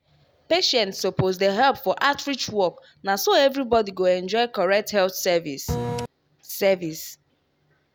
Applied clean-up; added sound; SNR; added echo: none; Printer; 3 dB; none.